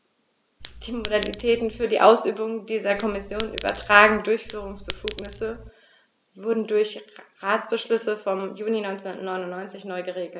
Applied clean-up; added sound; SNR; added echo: none; Chink, clink; 7 dB; none.